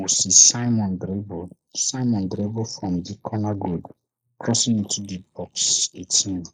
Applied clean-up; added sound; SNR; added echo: neural mask model Resemble Enhance denoiser.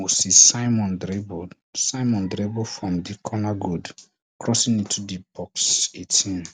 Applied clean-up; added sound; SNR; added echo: none; none; none; none.